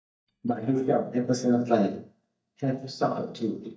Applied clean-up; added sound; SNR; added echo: neural mask model DeepFilterNet 3.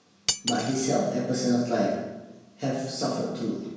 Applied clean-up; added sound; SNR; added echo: none; Cutlery, silverware; 7 dB; reverberation time 1.0 s.